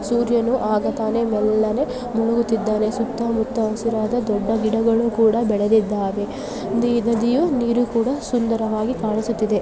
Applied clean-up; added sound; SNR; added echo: none; none; none; none.